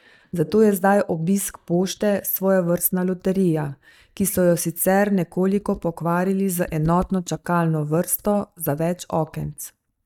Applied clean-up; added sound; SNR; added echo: neural mask model DeepFilterNet 3.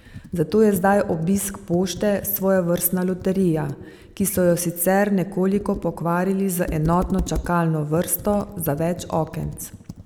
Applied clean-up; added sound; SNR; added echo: none; Computer keyboard; 15 dB; none.